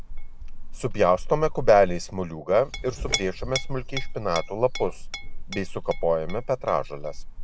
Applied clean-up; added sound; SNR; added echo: none; Chink, clink; 5 dB; none.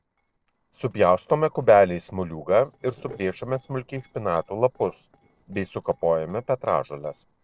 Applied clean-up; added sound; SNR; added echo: neural separator model SepFormer DNS4.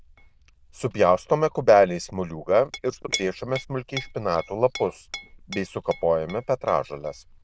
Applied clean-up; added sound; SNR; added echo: neural diffusion model UNIVERSE++.